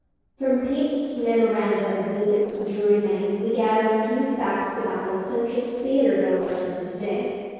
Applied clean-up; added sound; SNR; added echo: neural separator model SepFormer DNS4.